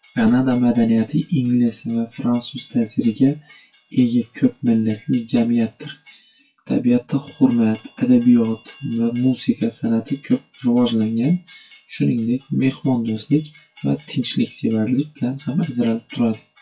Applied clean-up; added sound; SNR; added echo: classical method WPE with log-MMSE.